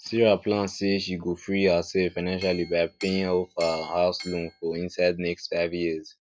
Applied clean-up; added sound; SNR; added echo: classical method log-MMSE.